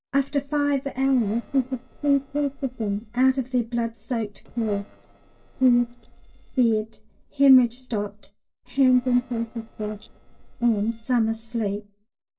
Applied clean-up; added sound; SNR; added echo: neural separator model SepFormer DNS4.